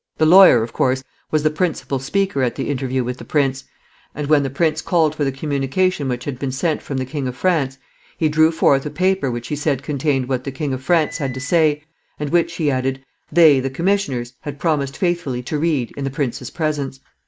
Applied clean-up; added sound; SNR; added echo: none; Microwave oven; 17 dB; none.